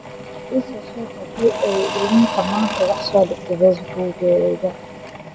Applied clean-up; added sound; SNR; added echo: none; Engine / Drill / Mechanisms; 9 dB; reverberation time 0.6 s.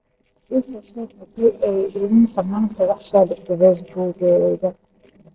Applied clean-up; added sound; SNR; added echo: neural separator model SepFormer DNS4.